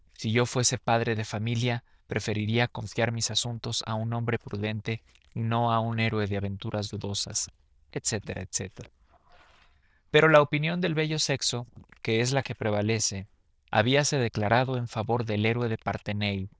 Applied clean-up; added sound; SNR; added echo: neural diffusion model UNIVERSE++.